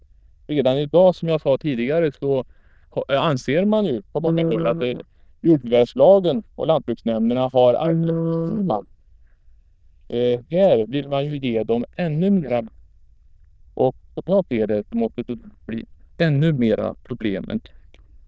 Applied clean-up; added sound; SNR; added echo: neural diffusion model UNIVERSE++.